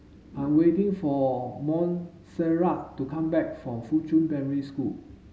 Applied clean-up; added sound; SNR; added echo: none; none; none; none.